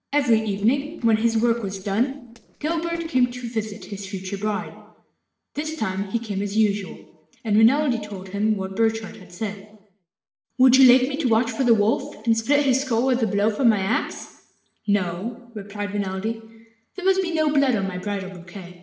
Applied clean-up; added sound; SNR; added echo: neural separator model SepFormer DNS4.